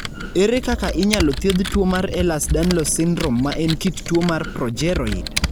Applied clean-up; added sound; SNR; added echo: none; Computer keyboard; 6 dB; none.